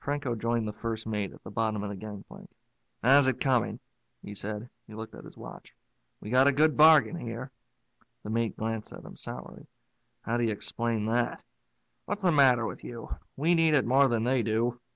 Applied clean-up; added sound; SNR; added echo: none; none; none; none.